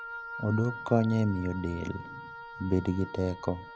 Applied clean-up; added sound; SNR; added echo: none; Wind instrument, woodwind instrument; 12 dB; none.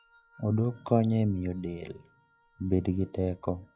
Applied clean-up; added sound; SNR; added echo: classical method log-MMSE.